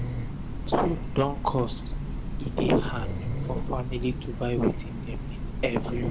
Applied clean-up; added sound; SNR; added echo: none; Train; 2 dB; reverberation time 1.3 s.